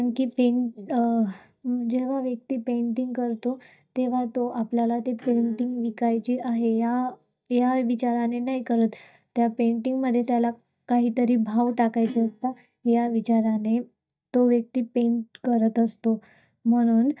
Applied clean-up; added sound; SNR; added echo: neural mask model DeepFilterNet 3.